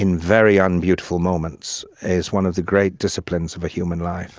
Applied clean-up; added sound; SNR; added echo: none; none; none; none.